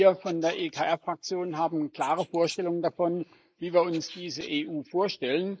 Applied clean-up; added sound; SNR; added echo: neural mask model Resemble Enhance denoiser.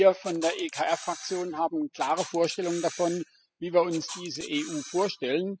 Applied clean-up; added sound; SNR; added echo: classical method spectral subtraction.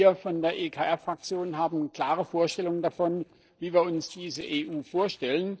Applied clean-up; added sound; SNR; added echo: neural separator model SepFormer DNS4.